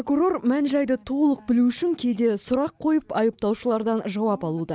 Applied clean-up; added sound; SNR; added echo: none; none; none; none.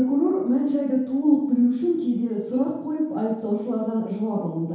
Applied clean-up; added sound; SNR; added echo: none; none; none; reverberation time 0.8 s.